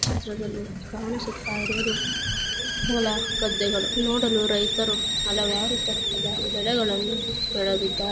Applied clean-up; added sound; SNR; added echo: none; Hiss; 0 dB; none.